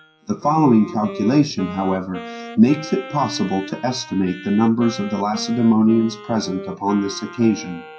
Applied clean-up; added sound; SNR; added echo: classical method WPE with log-MMSE.